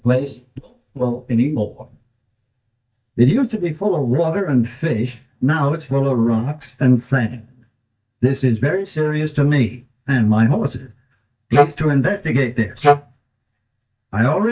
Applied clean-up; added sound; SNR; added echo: neural mask model DeepFilterNet 3.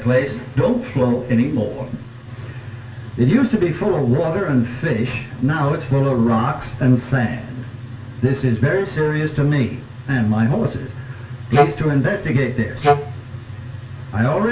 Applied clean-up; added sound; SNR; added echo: none; Wind instrument, woodwind instrument; -1 dB; reverberation time 0.2 s.